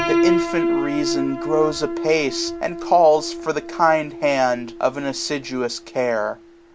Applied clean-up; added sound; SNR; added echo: none; Piano; 4 dB; none.